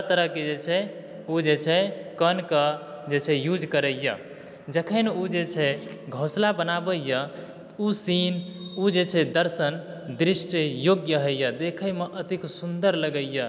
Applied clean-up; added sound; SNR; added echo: none; none; none; none.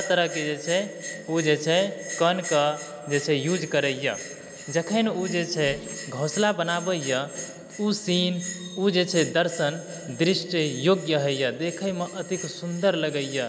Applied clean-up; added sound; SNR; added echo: none; Bell; 14 dB; none.